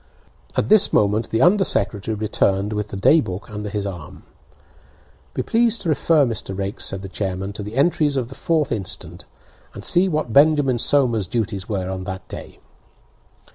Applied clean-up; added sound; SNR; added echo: none; none; none; none.